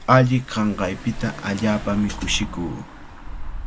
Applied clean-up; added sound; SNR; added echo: none; Engine / Car; 10 dB; none.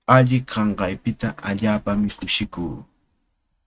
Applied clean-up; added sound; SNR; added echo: neural mask model RNNoise.